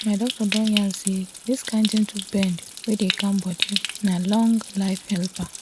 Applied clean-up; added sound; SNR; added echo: none; Stream; 8 dB; none.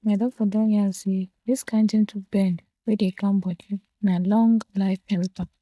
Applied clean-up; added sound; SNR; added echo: neural mask model DeepFilterNet 3.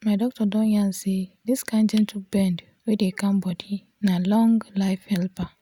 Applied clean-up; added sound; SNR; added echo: none; none; none; none.